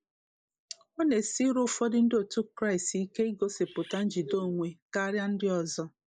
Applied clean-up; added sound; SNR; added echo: neural mask model Resemble Enhance denoiser.